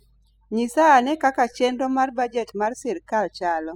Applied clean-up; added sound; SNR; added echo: classical method spectral subtraction.